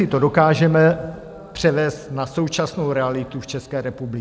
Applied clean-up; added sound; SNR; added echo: none; none; none; none.